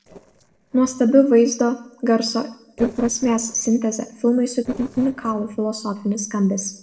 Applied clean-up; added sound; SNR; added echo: neural separator model SepFormer DNS4.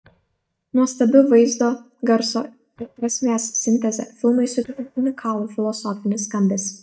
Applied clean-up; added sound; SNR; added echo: neural mask model DeepFilterNet 3.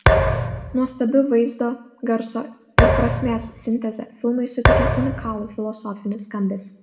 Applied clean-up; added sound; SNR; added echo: none; Thump, thud; -3 dB; reverberation time 0.6 s.